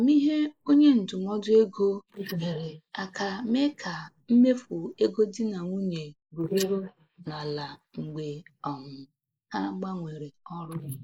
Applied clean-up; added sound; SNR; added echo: neural mask model Resemble Enhance denoiser.